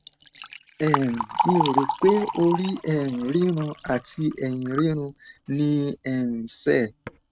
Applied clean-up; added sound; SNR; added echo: neural mask model RNNoise.